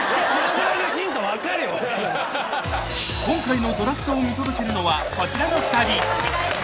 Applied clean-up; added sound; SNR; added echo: none; Domestic sounds, home sounds; 8 dB; none.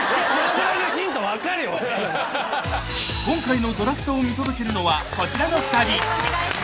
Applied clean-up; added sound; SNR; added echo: none; none; none; none.